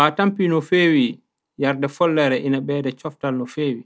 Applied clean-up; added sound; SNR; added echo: none; none; none; none.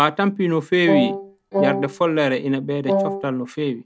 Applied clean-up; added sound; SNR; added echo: none; Wind instrument, woodwind instrument; 2 dB; none.